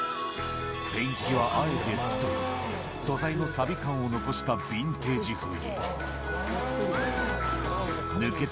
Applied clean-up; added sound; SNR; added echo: none; Race car, auto racing / Accelerating, revving, vroom; 6 dB; none.